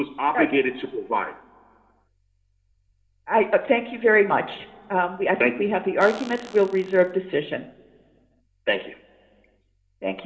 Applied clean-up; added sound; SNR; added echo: none; Fart; 17 dB; reverberation time 2.8 s.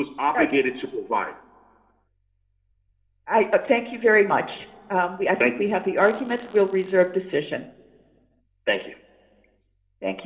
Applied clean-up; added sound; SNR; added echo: neural separator model SepFormer DNS4.